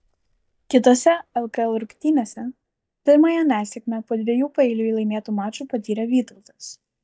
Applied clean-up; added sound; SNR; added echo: neural mask model DeepFilterNet 3.